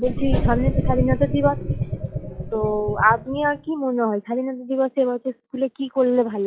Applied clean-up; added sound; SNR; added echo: classical method log-MMSE.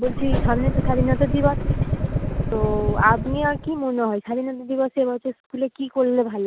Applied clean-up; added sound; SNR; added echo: none; Engine starting / Car; -1 dB; none.